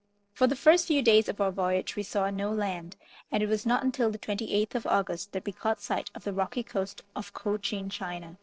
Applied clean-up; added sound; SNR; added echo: neural separator model SepFormer DNS4.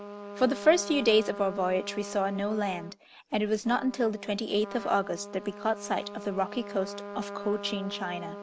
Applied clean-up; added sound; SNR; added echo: none; Trumpet; 12 dB; none.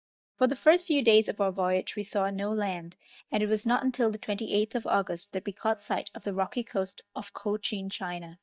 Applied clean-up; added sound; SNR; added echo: neural mask model DeepFilterNet 3.